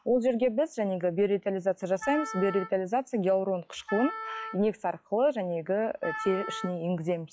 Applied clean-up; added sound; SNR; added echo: classical method log-MMSE.